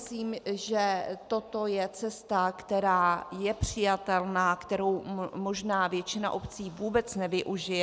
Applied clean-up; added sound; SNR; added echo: none; none; none; none.